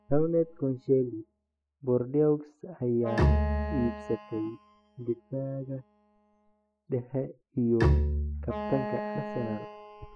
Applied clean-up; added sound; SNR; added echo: classical method spectral subtraction.